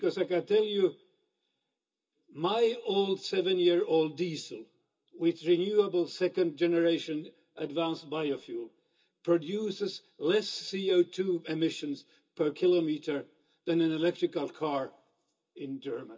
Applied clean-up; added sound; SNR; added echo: none; none; none; reverberation time 0.2 s.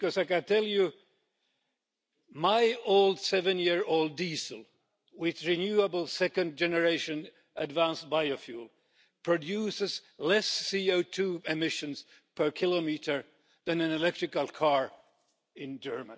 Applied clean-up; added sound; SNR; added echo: none; none; none; none.